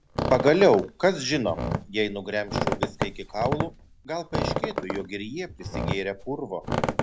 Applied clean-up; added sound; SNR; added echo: none; Squeak; 4 dB; none.